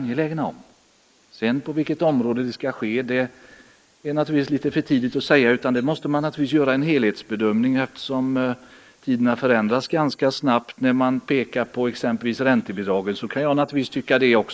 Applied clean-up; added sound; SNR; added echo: neural mask model Resemble Enhance denoiser.